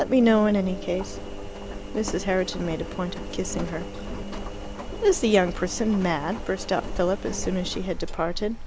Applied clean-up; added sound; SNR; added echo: none; Engine; 8 dB; none.